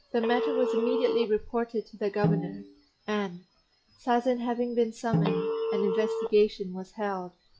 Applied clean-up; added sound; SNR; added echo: classical method log-MMSE.